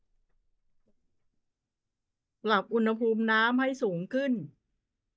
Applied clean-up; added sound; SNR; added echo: neural mask model DeepFilterNet 3.